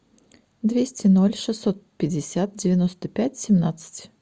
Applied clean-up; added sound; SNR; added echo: none; none; none; none.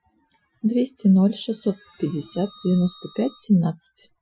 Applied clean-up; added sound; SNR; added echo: classical method Wiener filter.